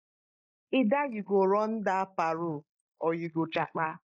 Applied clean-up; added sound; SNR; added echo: neural mask model Resemble Enhance denoiser.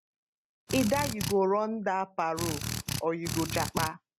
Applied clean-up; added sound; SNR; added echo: none; Drill; 3 dB; none.